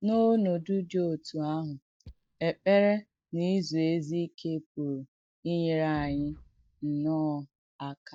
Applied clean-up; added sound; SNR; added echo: neural mask model DeepFilterNet 3.